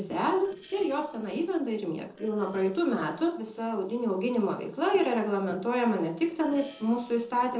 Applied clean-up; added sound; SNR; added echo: neural separator model SepFormer DNS4.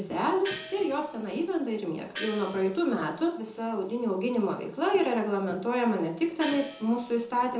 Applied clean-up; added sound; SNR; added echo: none; Gong; 14 dB; reverberation time 0.5 s.